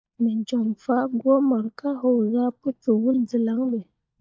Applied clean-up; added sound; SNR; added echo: neural mask model DeepFilterNet 3.